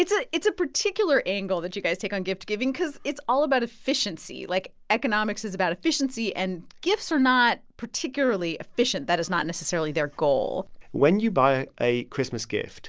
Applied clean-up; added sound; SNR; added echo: none; none; none; none.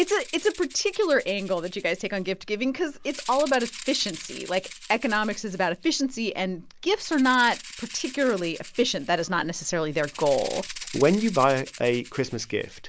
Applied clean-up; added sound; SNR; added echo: none; Rattle (instrument); 17 dB; none.